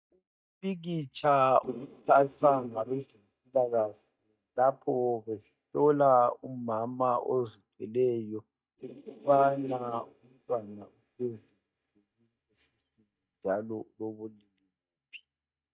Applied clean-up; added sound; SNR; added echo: neural mask model DeepFilterNet 3.